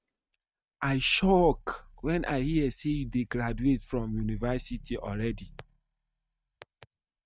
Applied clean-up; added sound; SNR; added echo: neural mask model RNNoise.